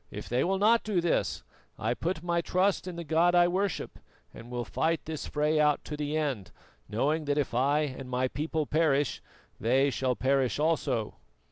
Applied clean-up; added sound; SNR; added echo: none; none; none; none.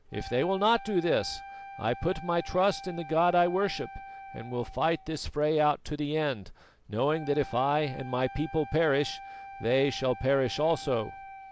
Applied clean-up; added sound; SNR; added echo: none; Wind instrument, woodwind instrument; 16 dB; none.